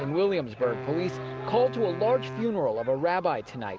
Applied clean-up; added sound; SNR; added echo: none; Wind instrument, woodwind instrument; 11 dB; none.